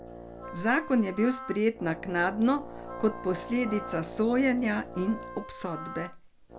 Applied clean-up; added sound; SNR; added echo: none; Wind instrument, woodwind instrument + Brass instrument; 12 dB; none.